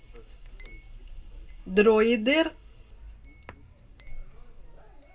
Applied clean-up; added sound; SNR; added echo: none; Chink, clink; 8 dB; reverberation time 0.2 s.